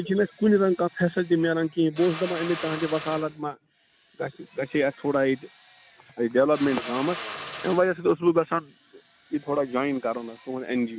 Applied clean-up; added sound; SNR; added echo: none; Drill; 17 dB; none.